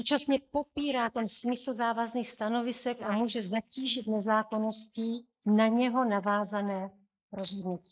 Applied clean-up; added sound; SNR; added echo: neural mask model Resemble Enhance denoiser.